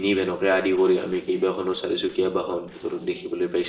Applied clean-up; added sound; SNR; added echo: neural separator model SepFormer DNS4.